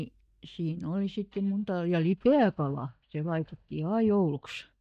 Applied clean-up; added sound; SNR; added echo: neural mask model DeepFilterNet 3.